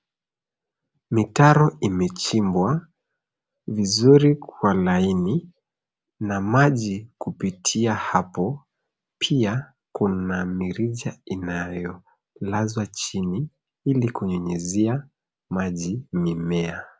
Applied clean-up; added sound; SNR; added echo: none; none; none; none.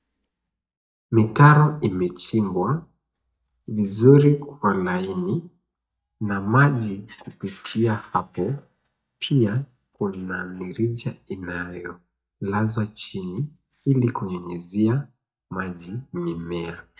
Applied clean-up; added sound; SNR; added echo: neural mask model DeepFilterNet 3.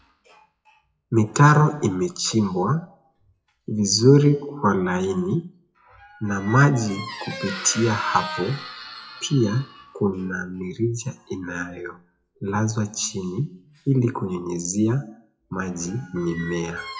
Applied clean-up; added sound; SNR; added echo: classical method WPE with log-MMSE.